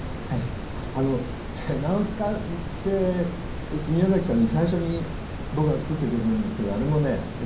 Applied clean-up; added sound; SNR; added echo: none; Water; 7 dB; reverberation time 0.6 s.